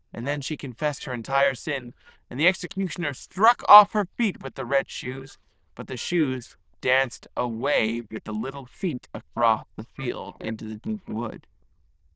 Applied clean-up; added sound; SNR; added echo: neural diffusion model UNIVERSE++.